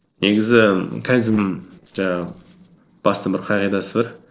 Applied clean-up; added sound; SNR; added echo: neural separator model SepFormer DNS4.